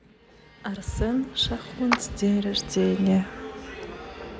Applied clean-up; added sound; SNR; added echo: none; Clapping; 7 dB; none.